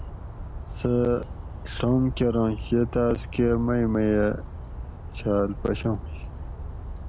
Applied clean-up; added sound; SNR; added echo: none; Bird vocalization, bird call, bird song; 9 dB; none.